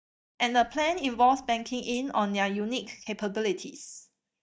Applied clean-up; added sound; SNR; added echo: neural mask model DeepFilterNet 3.